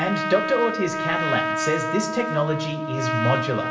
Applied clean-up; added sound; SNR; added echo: none; Trumpet; 2 dB; reverberation time 0.7 s.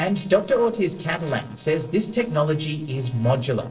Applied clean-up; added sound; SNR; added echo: neural separator model SepFormer DNS4.